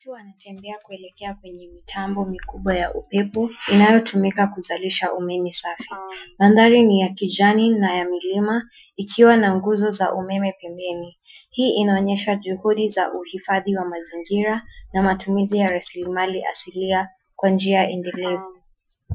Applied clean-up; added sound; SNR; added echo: classical method Wiener filter.